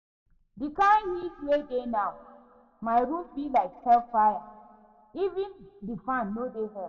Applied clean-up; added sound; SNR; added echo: none; none; none; reverberation time 1.1 s.